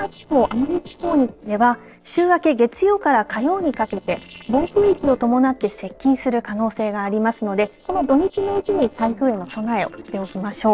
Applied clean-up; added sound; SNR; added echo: neural separator model SepFormer DNS4.